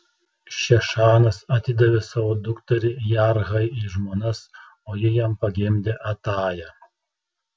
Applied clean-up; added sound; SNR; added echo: none; none; none; none.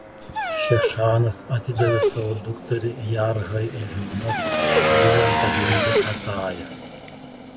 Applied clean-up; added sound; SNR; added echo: none; Dog + Motorcycle / Engine; -2 dB; none.